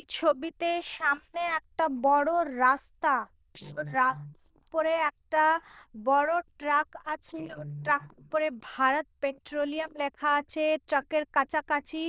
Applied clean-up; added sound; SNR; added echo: neural diffusion model UNIVERSE++.